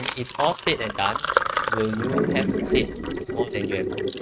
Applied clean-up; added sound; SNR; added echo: neural mask model RNNoise.